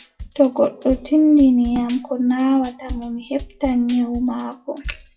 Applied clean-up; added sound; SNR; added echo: classical method WPE with log-MMSE.